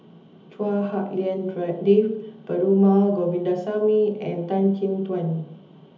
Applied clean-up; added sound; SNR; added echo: none; none; none; reverberation time 1.2 s.